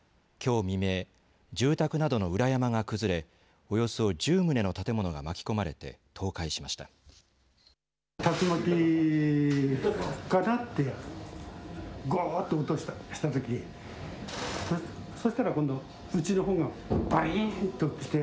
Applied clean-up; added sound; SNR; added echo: none; none; none; none.